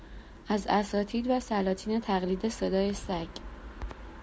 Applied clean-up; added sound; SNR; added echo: none; none; none; none.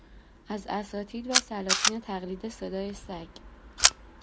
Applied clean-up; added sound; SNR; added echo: none; Camera; -5 dB; none.